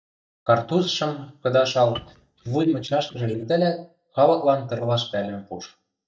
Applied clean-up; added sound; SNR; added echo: neural mask model DeepFilterNet 3.